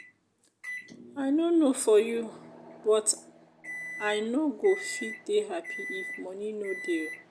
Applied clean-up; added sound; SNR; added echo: none; Microwave oven; 13 dB; none.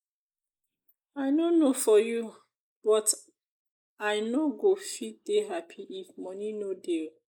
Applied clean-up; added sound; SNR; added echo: neural mask model Resemble Enhance denoiser.